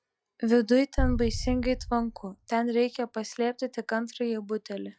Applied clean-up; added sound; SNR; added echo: classical method log-MMSE.